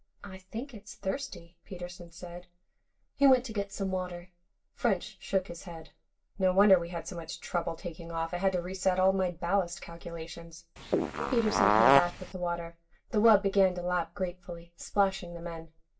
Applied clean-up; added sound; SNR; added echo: none; Fart; -4 dB; reverberation time 0.2 s.